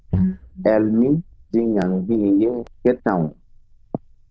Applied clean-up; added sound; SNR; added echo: neural diffusion model UNIVERSE++.